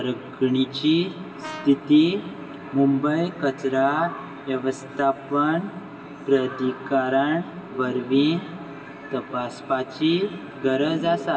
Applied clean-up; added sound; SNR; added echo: none; Brass instrument; 16 dB; reverberation time 2.3 s.